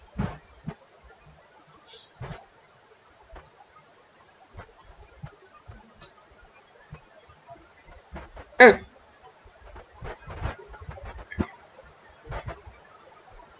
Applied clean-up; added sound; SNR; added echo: none; none; none; none.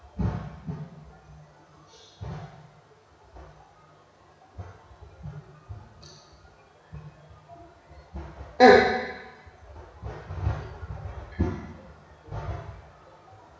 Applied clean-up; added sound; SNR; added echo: none; none; none; reverberation time 1.1 s.